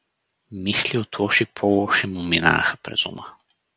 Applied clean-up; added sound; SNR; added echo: none; none; none; none.